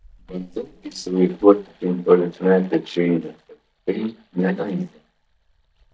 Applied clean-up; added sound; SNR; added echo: neural mask model DeepFilterNet 3.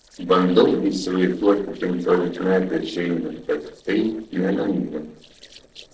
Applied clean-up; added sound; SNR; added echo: neural separator model SepFormer DNS4.